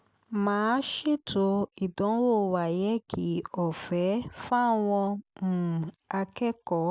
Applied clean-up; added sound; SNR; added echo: none; none; none; none.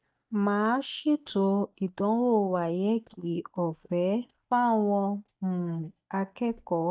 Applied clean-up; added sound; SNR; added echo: neural mask model DeepFilterNet 3.